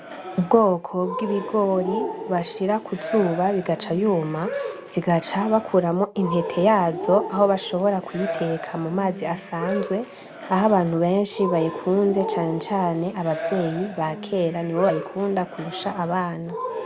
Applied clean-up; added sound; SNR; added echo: none; Cheering; 10 dB; none.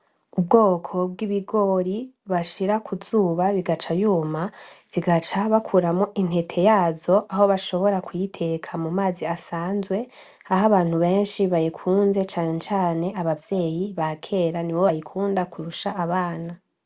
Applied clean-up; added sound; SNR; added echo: none; none; none; none.